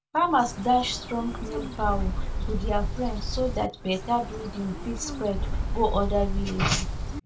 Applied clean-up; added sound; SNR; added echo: none; Bird; 2 dB; reverberation time 0.2 s.